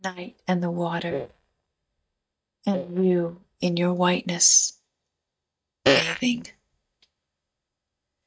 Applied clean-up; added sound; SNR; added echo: neural mask model DeepFilterNet 3.